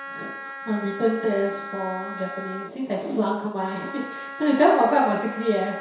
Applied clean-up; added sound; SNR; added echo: none; Wind instrument, woodwind instrument; 12 dB; reverberation time 0.7 s.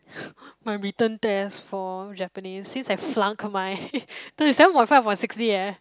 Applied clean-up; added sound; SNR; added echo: none; none; none; none.